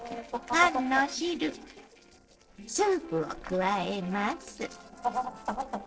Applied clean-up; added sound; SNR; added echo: neural separator model SepFormer DNS4.